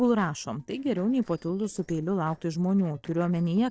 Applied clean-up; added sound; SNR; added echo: neural separator model SepFormer DNS4.